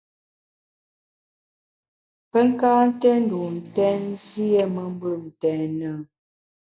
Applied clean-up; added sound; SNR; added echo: none; none; none; none.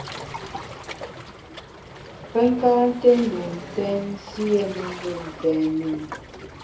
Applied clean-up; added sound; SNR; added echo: none; Waves, surf; 13 dB; reverberation time 0.3 s.